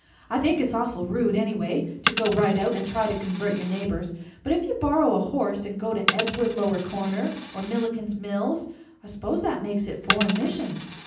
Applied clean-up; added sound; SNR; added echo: none; Coin (dropping); 9 dB; reverberation time 0.6 s.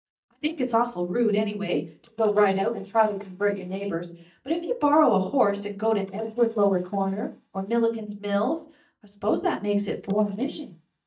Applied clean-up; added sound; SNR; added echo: neural mask model DeepFilterNet 3.